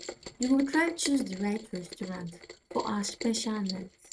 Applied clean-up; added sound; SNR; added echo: neural mask model RNNoise.